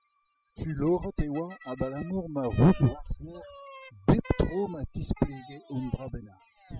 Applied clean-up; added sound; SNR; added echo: classical method spectral subtraction.